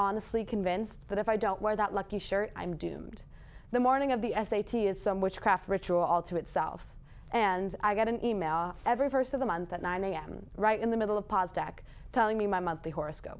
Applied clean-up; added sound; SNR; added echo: none; none; none; none.